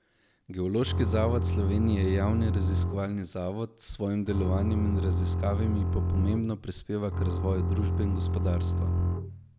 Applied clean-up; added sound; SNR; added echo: none; Bowed string instrument; -3 dB; none.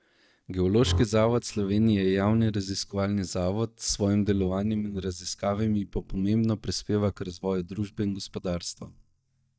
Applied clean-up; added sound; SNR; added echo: neural mask model DeepFilterNet 3.